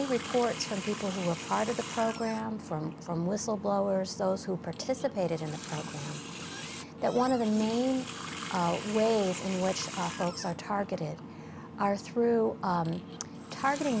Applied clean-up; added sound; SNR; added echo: none; Water tap, faucet; 10 dB; none.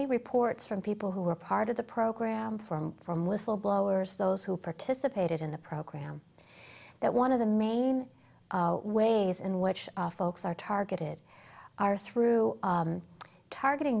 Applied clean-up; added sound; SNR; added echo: none; none; none; none.